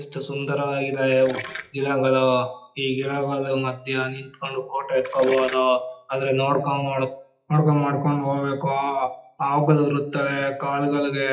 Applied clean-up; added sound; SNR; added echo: classical method WPE with log-MMSE.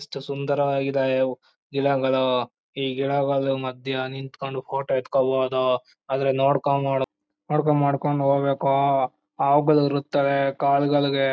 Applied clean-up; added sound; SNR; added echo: none; none; none; none.